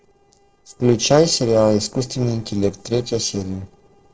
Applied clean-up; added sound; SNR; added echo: neural separator model SepFormer DNS4.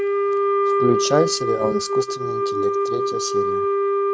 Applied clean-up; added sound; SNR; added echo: neural mask model RNNoise.